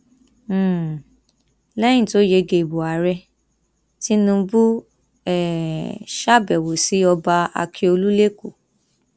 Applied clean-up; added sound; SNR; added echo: none; none; none; none.